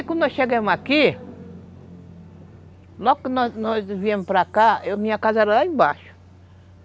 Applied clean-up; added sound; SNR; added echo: none; none; none; none.